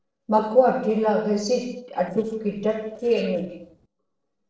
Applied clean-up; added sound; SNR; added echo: neural separator model SepFormer DNS4.